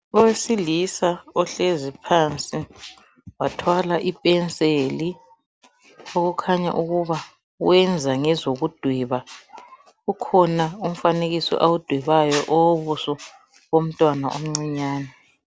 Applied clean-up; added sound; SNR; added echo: none; none; none; none.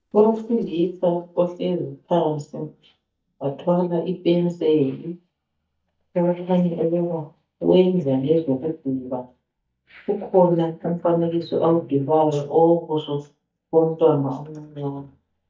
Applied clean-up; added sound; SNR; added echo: neural mask model DeepFilterNet 3.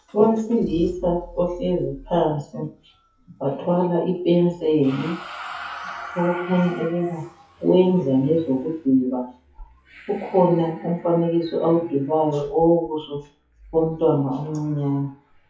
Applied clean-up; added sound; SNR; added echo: classical method WPE with log-MMSE.